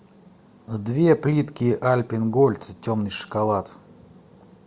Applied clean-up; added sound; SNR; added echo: none; none; none; none.